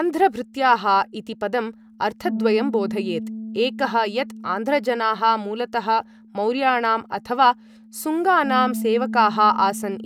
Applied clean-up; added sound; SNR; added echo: none; Bass guitar; 11 dB; none.